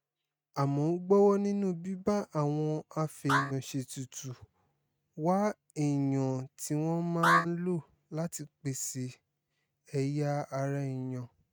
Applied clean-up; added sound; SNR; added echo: neural mask model RNNoise.